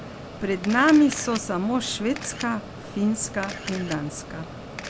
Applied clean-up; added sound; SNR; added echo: none; Mechanisms + Camera; 11 dB; none.